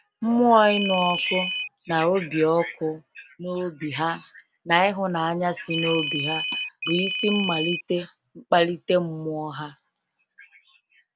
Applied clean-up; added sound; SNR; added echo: none; Ringtone; 3 dB; none.